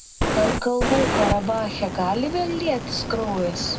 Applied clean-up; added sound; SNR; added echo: none; Fire; 2 dB; reverberation time 0.3 s.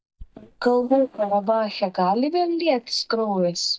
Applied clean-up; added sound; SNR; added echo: neural mask model DeepFilterNet 3.